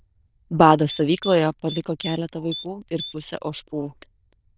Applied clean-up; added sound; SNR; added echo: neural diffusion model UNIVERSE++.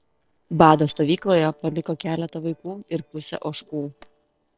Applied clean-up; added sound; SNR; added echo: neural separator model SepFormer DNS4.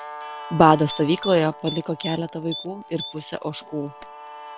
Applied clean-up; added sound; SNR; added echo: none; Guitar + Typing; 13 dB; none.